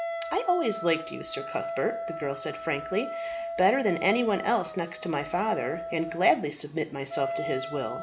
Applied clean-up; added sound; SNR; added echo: none; Wind instrument, woodwind instrument; 8 dB; none.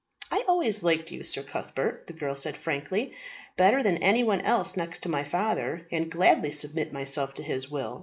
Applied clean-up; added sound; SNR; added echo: neural mask model Resemble Enhance denoiser.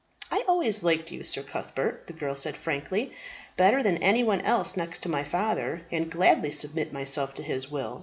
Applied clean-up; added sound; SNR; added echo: none; none; none; none.